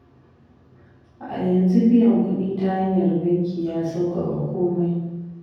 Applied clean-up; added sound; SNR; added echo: none; none; none; reverberation time 1.3 s.